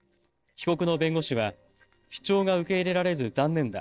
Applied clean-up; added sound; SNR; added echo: neural separator model SepFormer DNS4.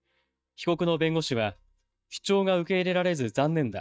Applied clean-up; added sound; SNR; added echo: neural mask model DeepFilterNet 3.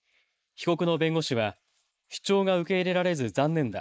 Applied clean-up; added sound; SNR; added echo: neural mask model Resemble Enhance denoiser.